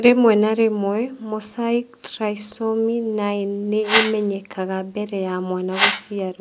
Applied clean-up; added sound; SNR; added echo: none; Whoosh, swoosh, swish; 2 dB; none.